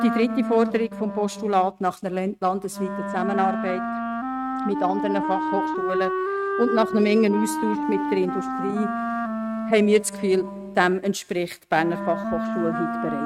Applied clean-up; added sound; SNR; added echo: neural mask model RNNoise.